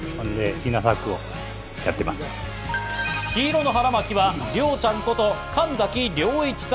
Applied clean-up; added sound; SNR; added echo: none; none; none; none.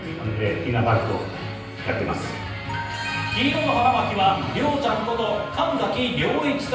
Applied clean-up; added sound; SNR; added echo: none; none; none; reverberation time 0.9 s.